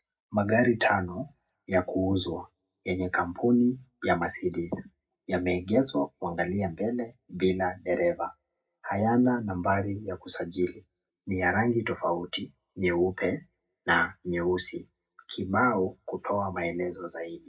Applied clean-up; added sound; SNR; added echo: none; none; none; reverberation time 0.4 s.